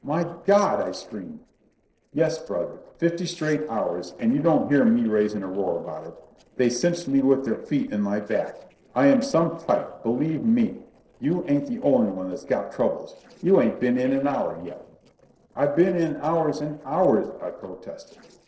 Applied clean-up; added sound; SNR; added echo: neural separator model SepFormer DNS4.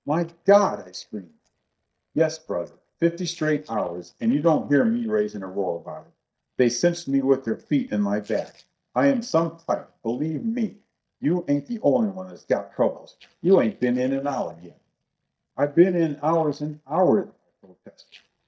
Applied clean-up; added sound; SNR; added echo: neural mask model DeepFilterNet 3.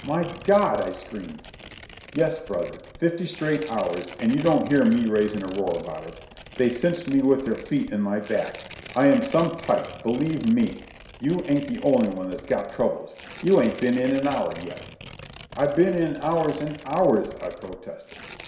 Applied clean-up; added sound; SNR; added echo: none; Tearing; 17 dB; reverberation time 0.7 s.